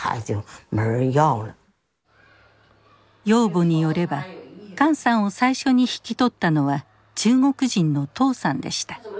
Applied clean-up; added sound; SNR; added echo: none; none; none; none.